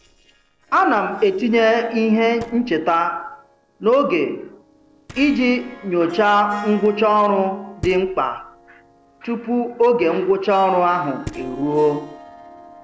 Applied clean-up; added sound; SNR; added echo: neural separator model SepFormer DNS4.